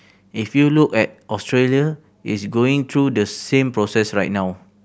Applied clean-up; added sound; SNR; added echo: none; none; none; none.